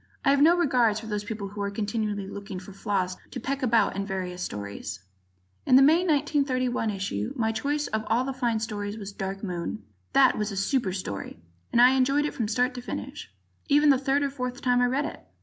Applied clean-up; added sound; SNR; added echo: none; none; none; none.